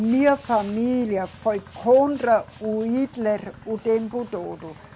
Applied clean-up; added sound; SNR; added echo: none; none; none; none.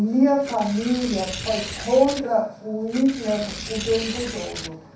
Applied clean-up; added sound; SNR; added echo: none; Tearing; 11 dB; reverberation time 0.7 s.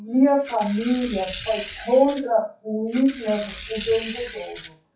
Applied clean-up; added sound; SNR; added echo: classical method WPE with log-MMSE.